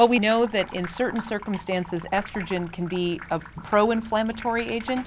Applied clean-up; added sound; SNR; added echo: none; Sink (filling or washing) / Water tap, faucet; 16 dB; none.